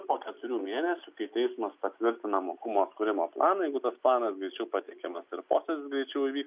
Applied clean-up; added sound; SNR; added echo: none; none; none; none.